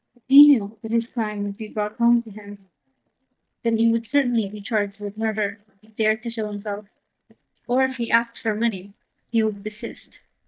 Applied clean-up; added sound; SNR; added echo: neural mask model DeepFilterNet 3.